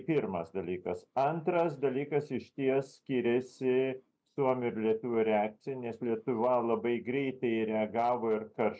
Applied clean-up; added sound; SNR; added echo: none; none; none; none.